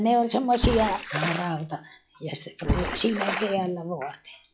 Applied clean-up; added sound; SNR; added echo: classical method log-MMSE.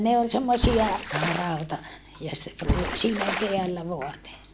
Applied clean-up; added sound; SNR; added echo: none; Water / Splash, splatter; 4 dB; none.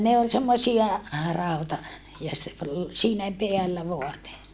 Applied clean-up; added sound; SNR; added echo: none; none; none; none.